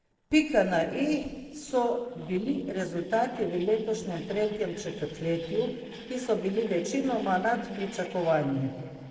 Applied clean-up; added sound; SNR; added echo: neural separator model SepFormer DNS4.